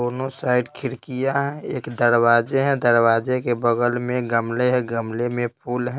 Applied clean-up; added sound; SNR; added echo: none; none; none; none.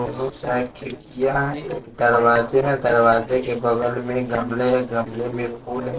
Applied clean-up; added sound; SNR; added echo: neural separator model SepFormer DNS4.